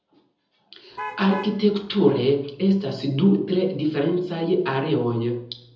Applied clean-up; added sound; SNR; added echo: none; Alarm / Truck; 13 dB; reverberation time 0.7 s.